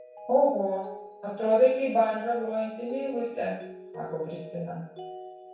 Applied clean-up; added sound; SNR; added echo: none; Mallet percussion; 16 dB; reverberation time 0.7 s.